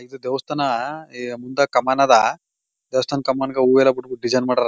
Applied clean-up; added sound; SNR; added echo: none; none; none; none.